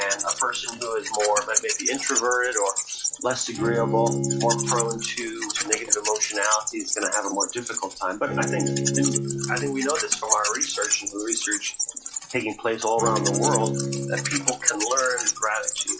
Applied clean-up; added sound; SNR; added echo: classical method log-MMSE.